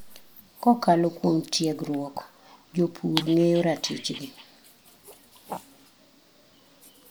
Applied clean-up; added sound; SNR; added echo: none; Dog; 16 dB; none.